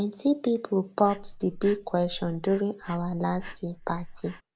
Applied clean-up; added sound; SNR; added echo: none; Breathing; 14 dB; none.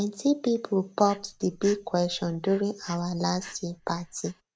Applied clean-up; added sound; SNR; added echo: neural mask model RNNoise.